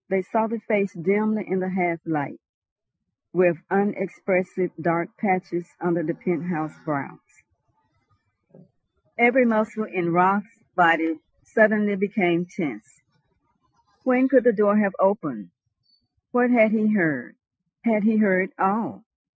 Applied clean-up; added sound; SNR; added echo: classical method Wiener filter.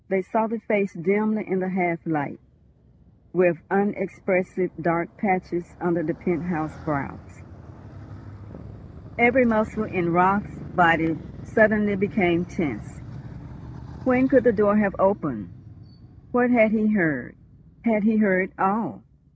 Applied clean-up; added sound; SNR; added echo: none; Motorcycle; 17 dB; none.